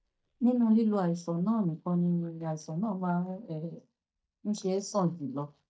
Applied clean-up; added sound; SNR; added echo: neural mask model DeepFilterNet 3.